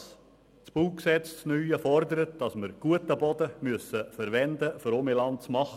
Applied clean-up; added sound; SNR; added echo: none; none; none; none.